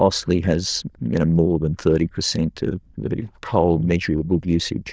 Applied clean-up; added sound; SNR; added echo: neural diffusion model UNIVERSE++.